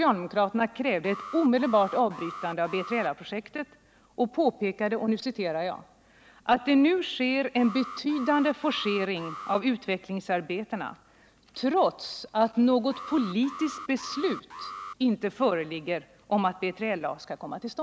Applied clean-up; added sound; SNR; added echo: none; Alarm; 15 dB; none.